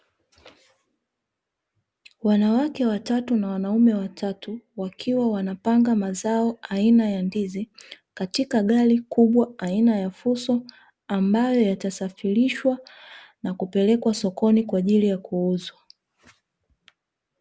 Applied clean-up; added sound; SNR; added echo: none; none; none; none.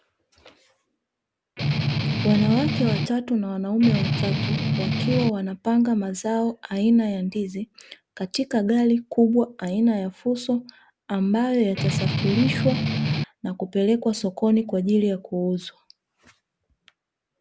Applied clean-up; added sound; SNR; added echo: none; Strum; -1 dB; none.